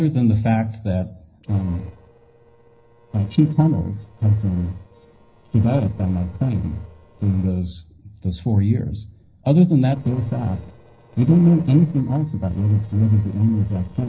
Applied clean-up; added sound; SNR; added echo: neural separator model SepFormer DNS4.